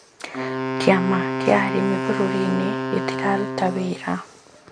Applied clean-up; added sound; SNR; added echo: none; Wind instrument, woodwind instrument; 3 dB; none.